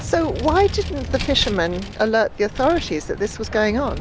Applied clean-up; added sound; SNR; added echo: none; Vehicle; 9 dB; none.